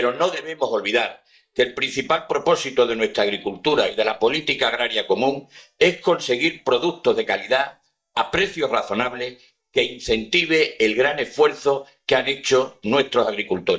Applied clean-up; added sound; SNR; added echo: neural mask model DeepFilterNet 3.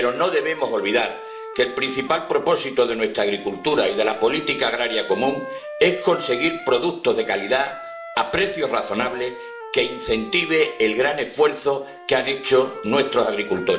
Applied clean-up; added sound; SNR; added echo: none; Wind instrument, woodwind instrument; 14 dB; reverberation time 0.6 s.